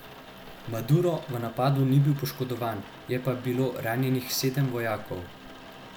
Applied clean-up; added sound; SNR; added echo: none; Rain; 18 dB; none.